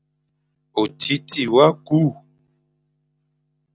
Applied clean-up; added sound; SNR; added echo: none; none; none; none.